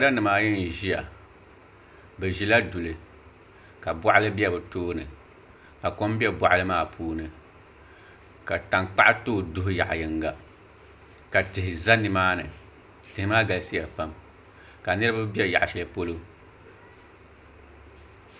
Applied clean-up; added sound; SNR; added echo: none; none; none; none.